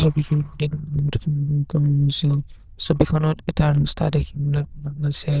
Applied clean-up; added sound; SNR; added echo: neural diffusion model UNIVERSE++.